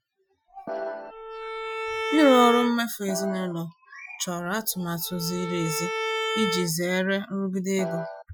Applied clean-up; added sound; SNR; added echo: classical method Wiener filter.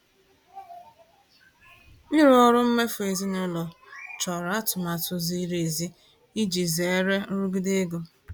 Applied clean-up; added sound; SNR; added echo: none; none; none; none.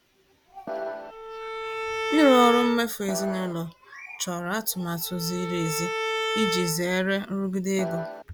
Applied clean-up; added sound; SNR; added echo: none; Bowed string instrument + Piano; 4 dB; none.